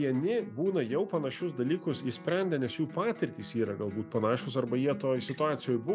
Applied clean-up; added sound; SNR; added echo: none; Acoustic guitar; 16 dB; none.